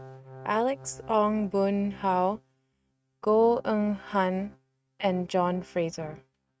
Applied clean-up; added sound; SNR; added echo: neural mask model RNNoise.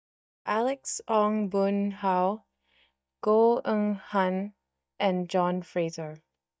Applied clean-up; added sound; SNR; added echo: neural mask model DeepFilterNet 3.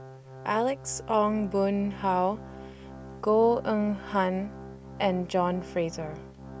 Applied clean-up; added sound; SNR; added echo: none; Organ; 15 dB; none.